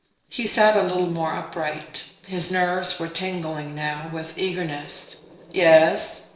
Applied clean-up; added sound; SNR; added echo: neural separator model SepFormer DNS4.